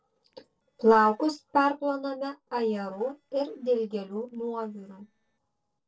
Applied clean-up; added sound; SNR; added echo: neural separator model SepFormer DNS4.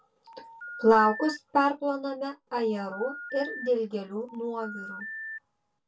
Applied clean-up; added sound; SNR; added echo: none; Telephone; 13 dB; reverberation time 0.1 s.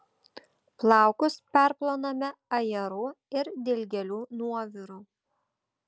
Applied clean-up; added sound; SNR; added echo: none; none; none; none.